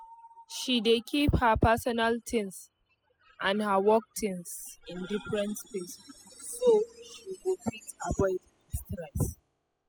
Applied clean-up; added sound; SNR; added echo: classical method spectral subtraction.